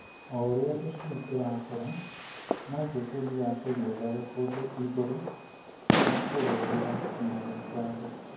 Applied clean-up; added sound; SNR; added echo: none; Fireworks; 1 dB; reverberation time 0.9 s.